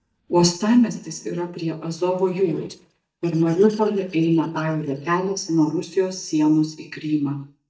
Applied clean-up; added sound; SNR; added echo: neural mask model DeepFilterNet 3.